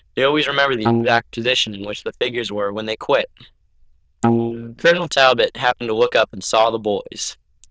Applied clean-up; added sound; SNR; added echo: neural diffusion model UNIVERSE++.